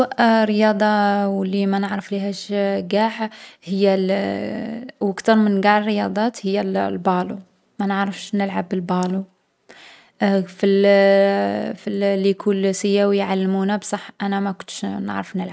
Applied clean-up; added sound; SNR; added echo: none; none; none; none.